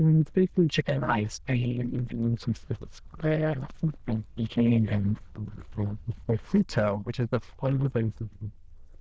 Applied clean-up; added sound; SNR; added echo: neural diffusion model UNIVERSE++.